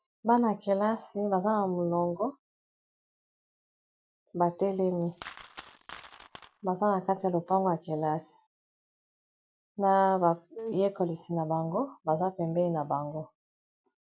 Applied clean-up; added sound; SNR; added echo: none; Coin (dropping); 16 dB; none.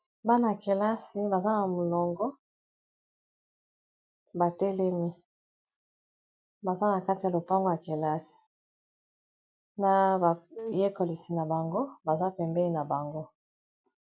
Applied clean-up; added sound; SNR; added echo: none; none; none; none.